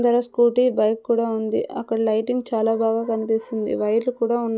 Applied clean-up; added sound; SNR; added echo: none; none; none; none.